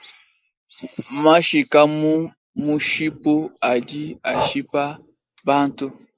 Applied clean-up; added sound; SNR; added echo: neural mask model Resemble Enhance denoiser.